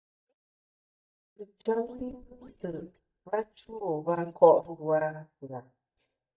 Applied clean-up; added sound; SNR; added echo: neural mask model DeepFilterNet 3.